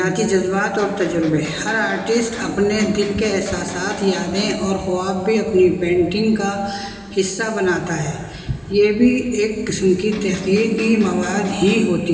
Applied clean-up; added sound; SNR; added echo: none; Electric guitar; 13 dB; reverberation time 2.5 s.